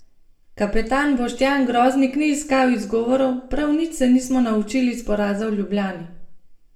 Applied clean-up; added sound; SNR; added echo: none; none; none; reverberation time 0.4 s.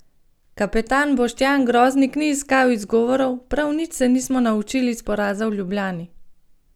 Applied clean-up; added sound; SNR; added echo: none; none; none; none.